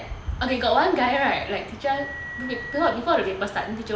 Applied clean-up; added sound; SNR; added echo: none; Telephone; 14 dB; none.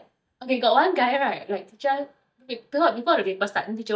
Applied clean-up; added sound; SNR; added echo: neural mask model DeepFilterNet 3.